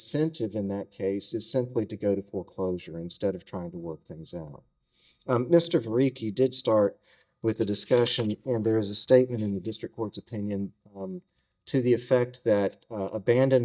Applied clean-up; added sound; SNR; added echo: neural mask model DeepFilterNet 3.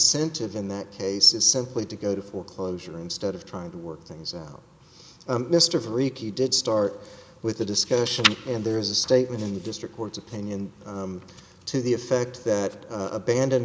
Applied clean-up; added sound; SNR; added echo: none; none; none; none.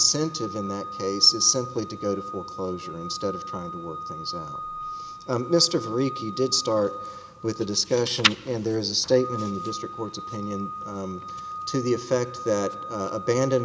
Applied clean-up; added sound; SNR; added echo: none; Organ; 10 dB; none.